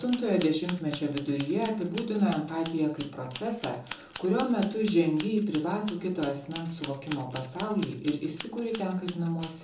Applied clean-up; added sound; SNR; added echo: none; Scissors; 1 dB; reverberation time 1.0 s.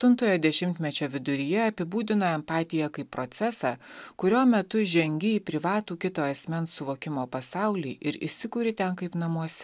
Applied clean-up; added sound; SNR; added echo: none; none; none; none.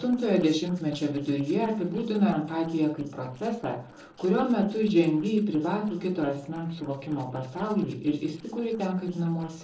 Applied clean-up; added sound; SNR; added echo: neural separator model SepFormer DNS4.